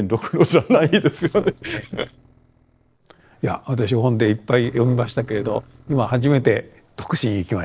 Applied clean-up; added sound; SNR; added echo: neural separator model SepFormer DNS4.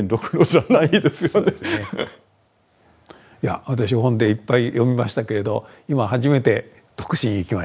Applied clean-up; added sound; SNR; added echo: none; none; none; none.